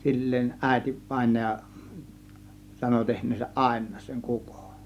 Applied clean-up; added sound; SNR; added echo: none; none; none; none.